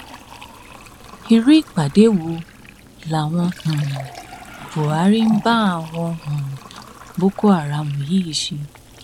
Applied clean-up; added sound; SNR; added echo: none; Boiling + Fill (with liquid); 19 dB; none.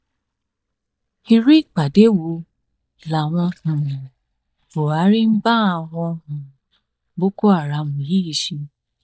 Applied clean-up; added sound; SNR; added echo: neural mask model DeepFilterNet 3.